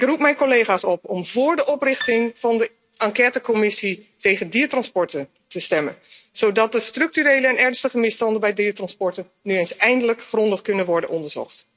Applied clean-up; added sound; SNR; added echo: neural mask model RNNoise.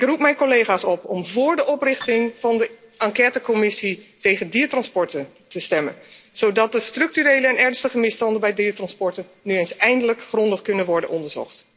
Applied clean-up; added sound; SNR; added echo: neural separator model SepFormer DNS4.